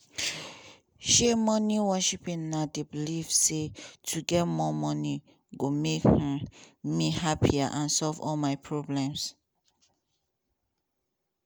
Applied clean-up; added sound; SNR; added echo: none; none; none; none.